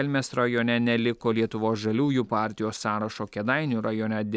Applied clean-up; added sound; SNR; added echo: none; none; none; none.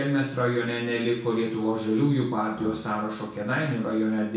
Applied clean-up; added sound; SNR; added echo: none; Brass instrument; 16 dB; reverberation time 0.6 s.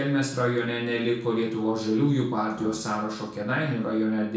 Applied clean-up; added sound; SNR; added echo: neural separator model SepFormer DNS4.